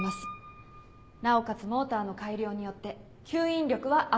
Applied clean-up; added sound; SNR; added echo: none; Piano; 17 dB; none.